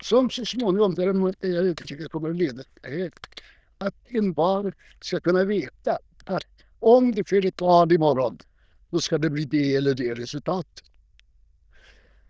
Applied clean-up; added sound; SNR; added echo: neural diffusion model UNIVERSE++.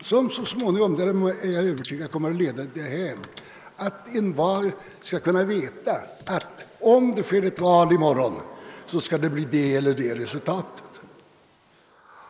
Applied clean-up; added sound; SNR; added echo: neural mask model Resemble Enhance denoiser.